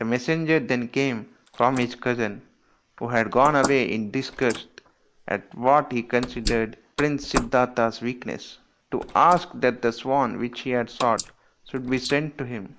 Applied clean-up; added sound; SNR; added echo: neural mask model Resemble Enhance denoiser.